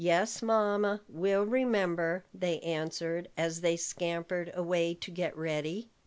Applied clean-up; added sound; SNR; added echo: none; none; none; none.